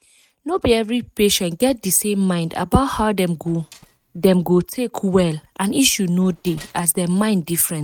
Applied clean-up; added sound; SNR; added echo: neural mask model RNNoise.